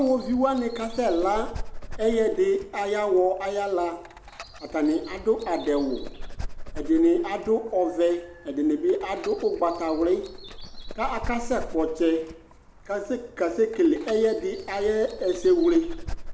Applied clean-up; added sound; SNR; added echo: none; Dog; 12 dB; none.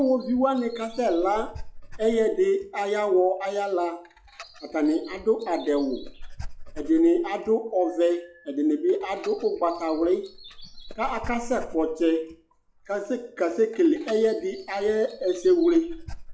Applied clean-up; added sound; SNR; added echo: classical method log-MMSE.